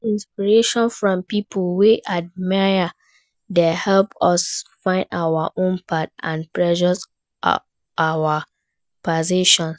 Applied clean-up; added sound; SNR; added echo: none; none; none; none.